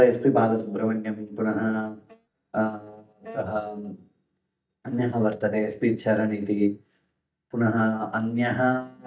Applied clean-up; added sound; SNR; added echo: neural mask model DeepFilterNet 3.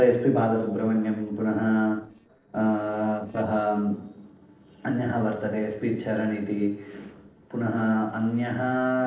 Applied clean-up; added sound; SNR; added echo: neural separator model SepFormer DNS4.